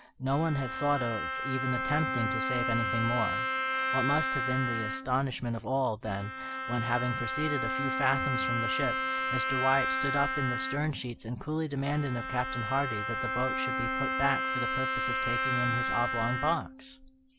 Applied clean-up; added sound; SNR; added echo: none; Bowed string instrument; 0 dB; none.